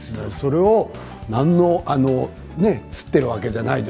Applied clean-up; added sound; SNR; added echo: none; none; none; none.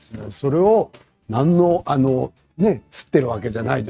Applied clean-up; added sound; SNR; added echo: neural mask model RNNoise.